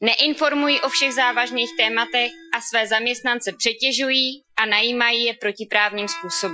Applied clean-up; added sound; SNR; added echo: classical method Wiener filter.